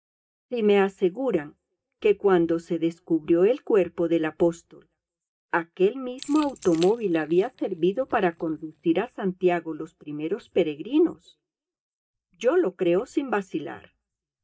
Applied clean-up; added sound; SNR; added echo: neural mask model DeepFilterNet 3.